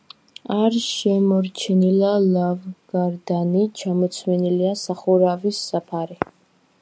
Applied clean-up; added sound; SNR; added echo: none; none; none; none.